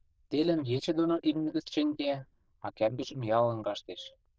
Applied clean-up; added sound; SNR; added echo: neural diffusion model UNIVERSE++.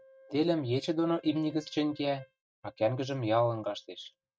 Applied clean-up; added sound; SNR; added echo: neural mask model RNNoise.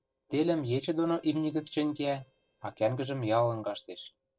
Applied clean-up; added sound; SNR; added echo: neural separator model SepFormer DNS4.